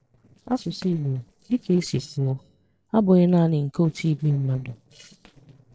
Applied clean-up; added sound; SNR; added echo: neural separator model SepFormer DNS4.